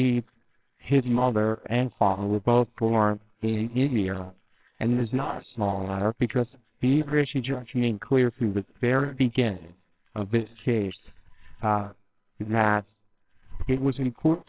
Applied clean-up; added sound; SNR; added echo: neural separator model SepFormer WHAMR!.